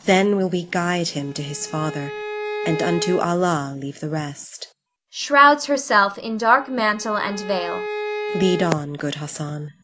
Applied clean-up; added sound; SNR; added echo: none; Bowed string instrument; 9 dB; none.